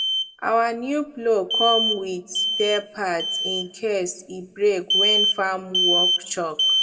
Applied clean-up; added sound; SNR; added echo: none; Alarm; -1 dB; reverberation time 0.8 s.